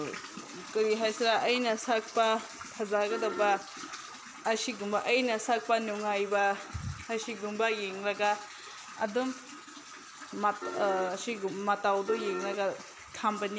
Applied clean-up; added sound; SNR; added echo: none; Piano; 6 dB; none.